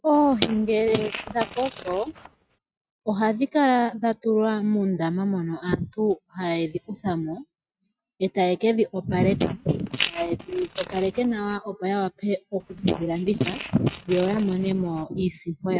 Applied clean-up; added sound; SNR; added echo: neural mask model RNNoise.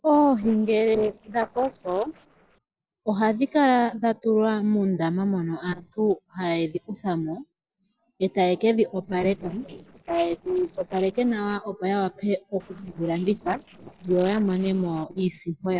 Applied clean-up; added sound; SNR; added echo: neural separator model SepFormer DNS4.